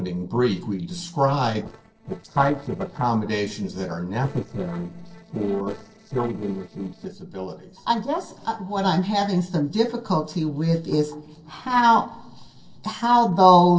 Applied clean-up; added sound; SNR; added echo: neural separator model SepFormer DNS4.